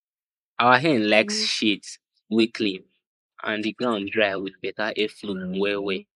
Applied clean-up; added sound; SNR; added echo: neural mask model Resemble Enhance denoiser.